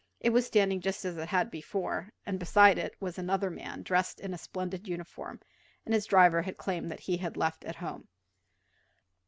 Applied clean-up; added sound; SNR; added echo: none; none; none; none.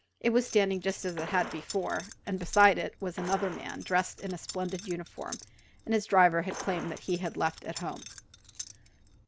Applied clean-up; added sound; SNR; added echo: none; Gunshot, gunfire + Keys jangling; 14 dB; none.